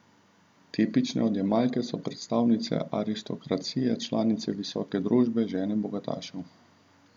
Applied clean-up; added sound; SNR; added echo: none; none; none; none.